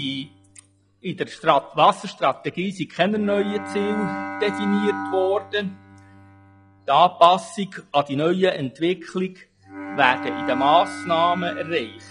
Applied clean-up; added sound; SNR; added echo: classical method log-MMSE.